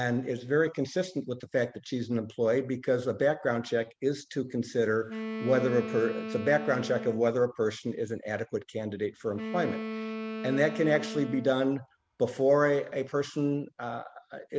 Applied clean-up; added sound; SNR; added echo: none; Wind instrument, woodwind instrument; 9 dB; none.